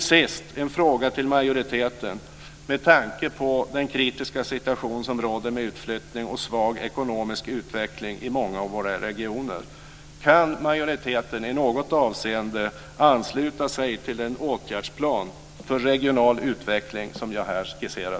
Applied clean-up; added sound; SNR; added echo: none; none; none; none.